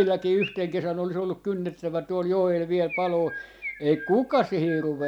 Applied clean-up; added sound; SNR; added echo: none; Chirp, tweet; 16 dB; none.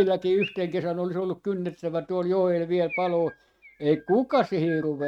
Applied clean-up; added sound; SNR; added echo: neural mask model RNNoise.